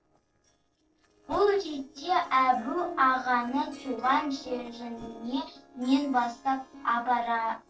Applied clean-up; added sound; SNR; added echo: neural separator model SepFormer DNS4.